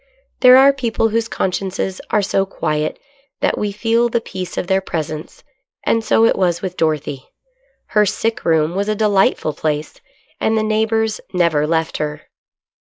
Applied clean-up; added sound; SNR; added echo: neural mask model Resemble Enhance denoiser.